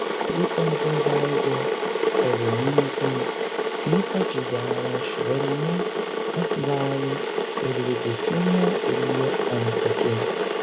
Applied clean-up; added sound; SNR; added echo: none; Boiling / Water; -3 dB; none.